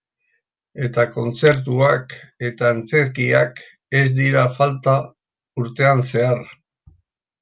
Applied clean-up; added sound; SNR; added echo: none; Crushing; 18 dB; none.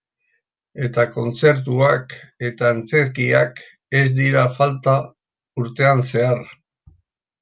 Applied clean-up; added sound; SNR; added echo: none; none; none; none.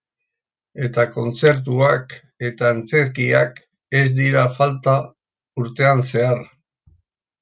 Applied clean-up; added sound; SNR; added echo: neural mask model RNNoise.